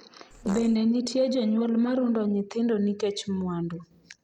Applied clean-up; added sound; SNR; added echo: none; Fart; 13 dB; none.